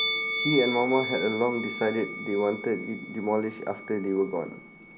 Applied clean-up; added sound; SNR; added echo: none; Musical instrument; 5 dB; none.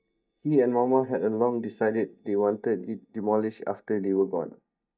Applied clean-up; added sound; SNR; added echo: neural mask model DeepFilterNet 3.